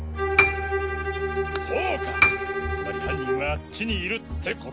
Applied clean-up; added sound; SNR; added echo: none; Bowed string instrument + Piano; -4 dB; none.